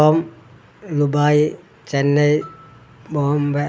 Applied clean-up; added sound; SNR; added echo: none; none; none; none.